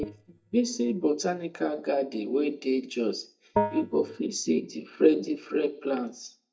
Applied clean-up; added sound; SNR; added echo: neural mask model DeepFilterNet 3.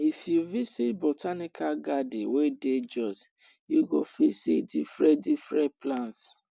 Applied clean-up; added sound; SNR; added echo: none; none; none; none.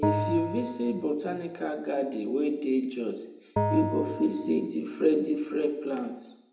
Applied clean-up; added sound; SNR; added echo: none; Bell; 5 dB; reverberation time 0.7 s.